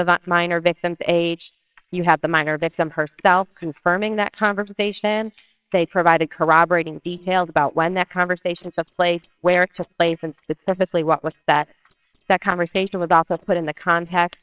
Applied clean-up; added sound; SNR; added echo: neural separator model SepFormer WHAMR!.